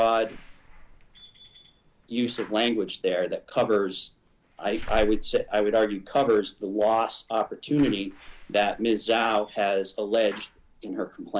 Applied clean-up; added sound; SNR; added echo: none; Slam / Alarm; 14 dB; none.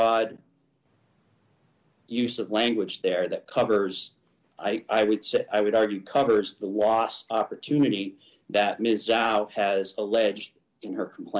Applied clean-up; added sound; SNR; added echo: none; none; none; none.